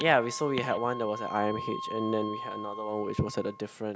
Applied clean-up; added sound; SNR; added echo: none; Wind instrument, woodwind instrument; 9 dB; none.